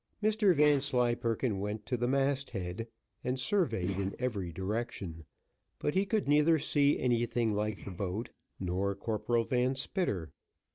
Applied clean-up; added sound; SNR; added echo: neural mask model Resemble Enhance denoiser.